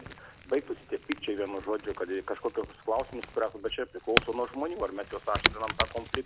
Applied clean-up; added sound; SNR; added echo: none; Crack / Crackle; 3 dB; none.